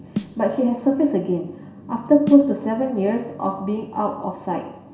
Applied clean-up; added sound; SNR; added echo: none; Snare drum; 15 dB; reverberation time 0.7 s.